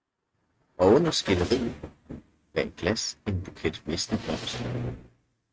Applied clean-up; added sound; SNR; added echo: neural mask model RNNoise.